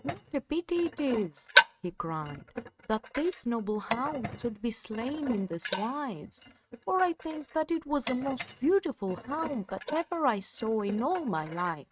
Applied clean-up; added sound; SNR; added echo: neural mask model RNNoise.